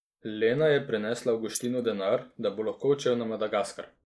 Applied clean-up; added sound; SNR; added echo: neural mask model Resemble Enhance denoiser.